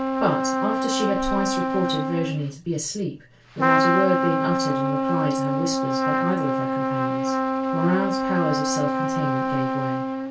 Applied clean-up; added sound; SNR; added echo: none; Trumpet; -3 dB; reverberation time 0.2 s.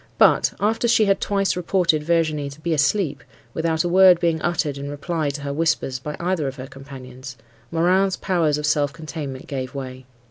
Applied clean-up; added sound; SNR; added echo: none; none; none; none.